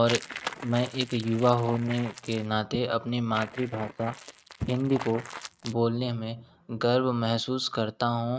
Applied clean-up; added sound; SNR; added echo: neural mask model RNNoise.